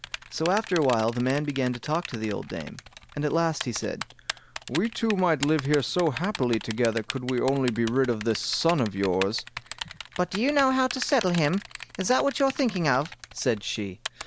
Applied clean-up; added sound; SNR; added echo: none; Typing; 13 dB; none.